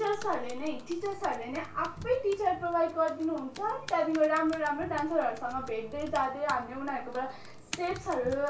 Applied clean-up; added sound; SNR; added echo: none; Computer keyboard; 19 dB; reverberation time 0.3 s.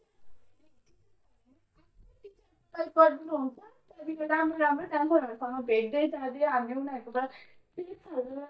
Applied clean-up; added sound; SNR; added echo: neural mask model DeepFilterNet 3.